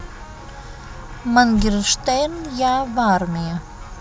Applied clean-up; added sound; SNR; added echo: none; none; none; none.